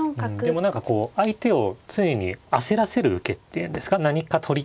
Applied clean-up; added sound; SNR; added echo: none; none; none; none.